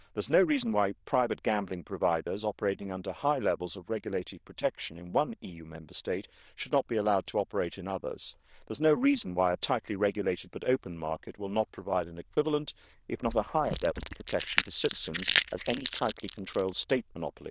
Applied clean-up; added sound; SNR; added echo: neural diffusion model UNIVERSE++.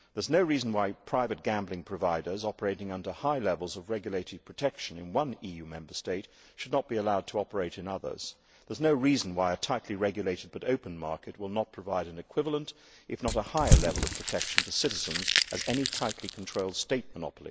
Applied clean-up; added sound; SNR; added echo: none; Crumpling, crinkling / Crushing; -3 dB; none.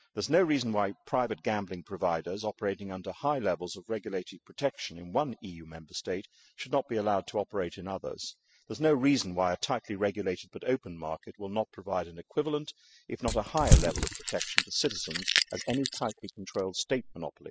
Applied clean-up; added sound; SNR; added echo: classical method spectral subtraction.